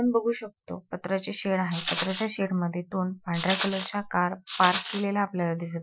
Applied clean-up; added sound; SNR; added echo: classical method Wiener filter.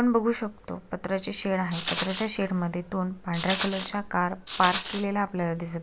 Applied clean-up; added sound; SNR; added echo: none; Rattle; 6 dB; none.